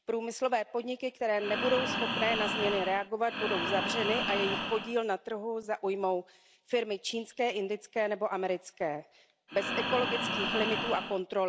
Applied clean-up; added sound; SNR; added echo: none; Breathing; 1 dB; none.